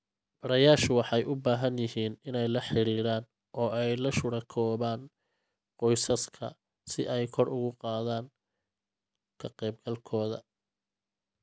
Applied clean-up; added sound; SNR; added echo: none; none; none; none.